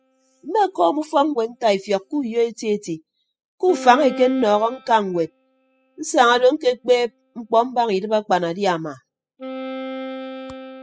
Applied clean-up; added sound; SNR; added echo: classical method spectral subtraction.